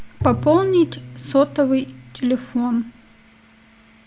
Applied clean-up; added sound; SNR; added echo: none; Bowed string instrument; 12 dB; none.